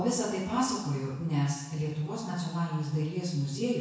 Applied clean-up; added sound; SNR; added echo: none; none; none; reverberation time 1.0 s.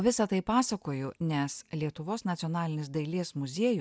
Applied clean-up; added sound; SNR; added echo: none; none; none; none.